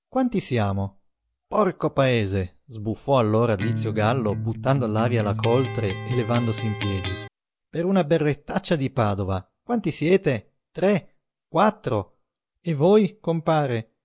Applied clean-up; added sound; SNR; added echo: none; Electric guitar; 6 dB; none.